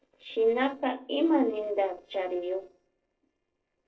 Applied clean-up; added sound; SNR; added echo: neural separator model SepFormer DNS4.